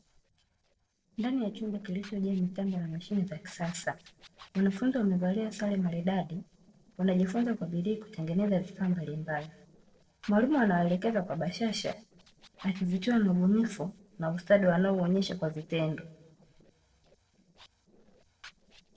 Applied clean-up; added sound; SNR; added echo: neural separator model SepFormer DNS4.